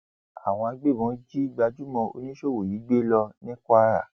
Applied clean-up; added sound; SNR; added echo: none; none; none; none.